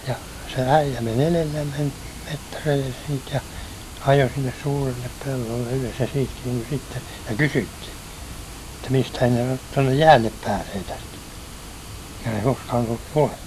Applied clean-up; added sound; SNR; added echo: none; Water; 13 dB; none.